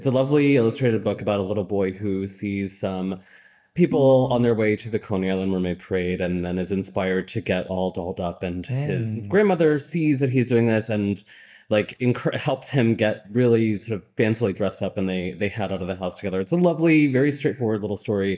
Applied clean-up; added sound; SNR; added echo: neural mask model DeepFilterNet 3.